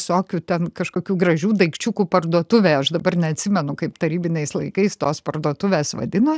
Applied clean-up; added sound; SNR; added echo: none; none; none; none.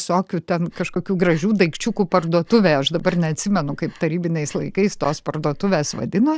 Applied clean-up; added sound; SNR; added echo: none; Breathing; 20 dB; none.